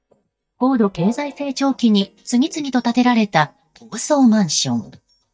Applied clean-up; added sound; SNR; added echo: neural mask model DeepFilterNet 3.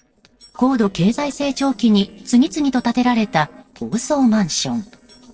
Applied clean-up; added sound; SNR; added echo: neural separator model SepFormer DNS4.